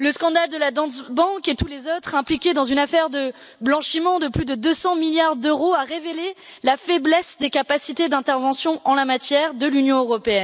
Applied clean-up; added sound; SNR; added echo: none; none; none; none.